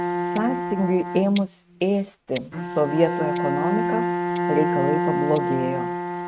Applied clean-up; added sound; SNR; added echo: neural mask model RNNoise.